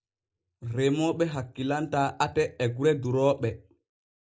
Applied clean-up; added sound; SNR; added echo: neural mask model Resemble Enhance denoiser.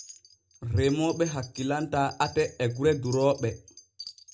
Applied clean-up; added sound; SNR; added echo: none; Wind chime; 19 dB; none.